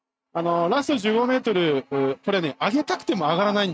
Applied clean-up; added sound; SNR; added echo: neural mask model RNNoise.